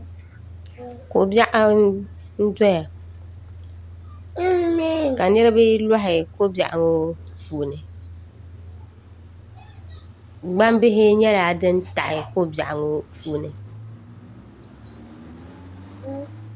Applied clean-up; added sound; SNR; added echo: none; Idling / Engine starting / Accelerating, revving, vroom / Car; 18 dB; none.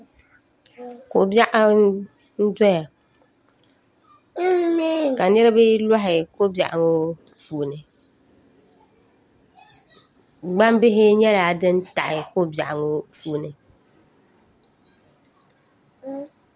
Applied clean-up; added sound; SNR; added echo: none; none; none; none.